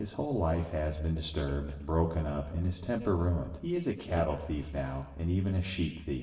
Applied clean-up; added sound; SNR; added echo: neural separator model SepFormer DNS4.